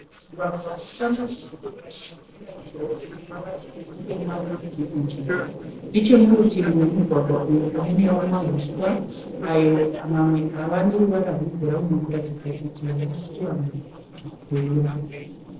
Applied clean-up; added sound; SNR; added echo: neural separator model SepFormer DNS4.